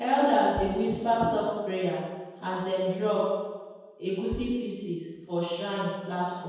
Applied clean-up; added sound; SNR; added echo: none; Bass drum; 18 dB; reverberation time 1.1 s.